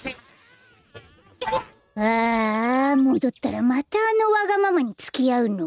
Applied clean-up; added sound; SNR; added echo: neural mask model RNNoise.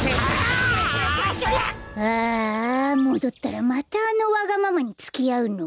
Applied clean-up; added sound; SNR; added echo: none; Harmonica; 19 dB; none.